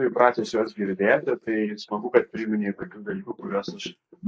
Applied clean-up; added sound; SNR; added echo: neural mask model Resemble Enhance denoiser.